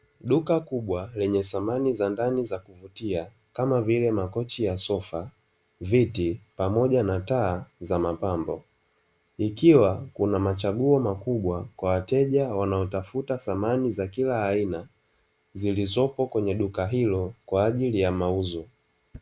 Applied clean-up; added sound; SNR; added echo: none; none; none; none.